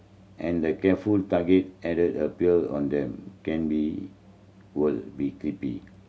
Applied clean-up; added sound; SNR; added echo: none; none; none; none.